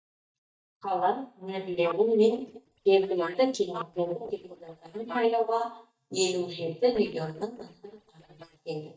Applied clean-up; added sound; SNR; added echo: neural mask model DeepFilterNet 3.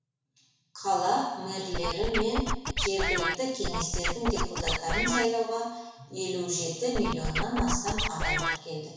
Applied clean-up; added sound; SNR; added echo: none; Scratching (performance technique); -1 dB; reverberation time 1.1 s.